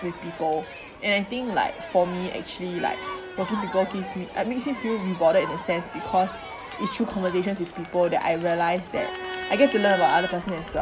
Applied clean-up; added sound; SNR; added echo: none; Crowd; 10 dB; none.